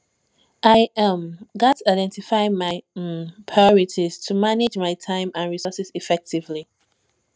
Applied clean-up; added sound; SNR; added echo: none; none; none; none.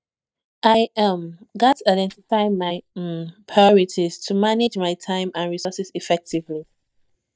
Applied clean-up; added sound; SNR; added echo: neural mask model DeepFilterNet 3.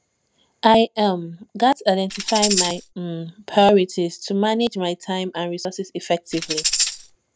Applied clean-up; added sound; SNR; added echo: none; Tambourine; 2 dB; none.